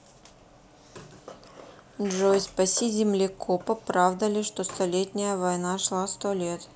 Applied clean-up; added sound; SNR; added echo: none; none; none; none.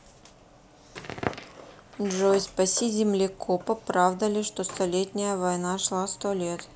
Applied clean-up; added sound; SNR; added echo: none; Crackle; 17 dB; none.